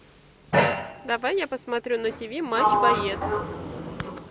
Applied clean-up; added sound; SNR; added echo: none; Sliding door; -2 dB; none.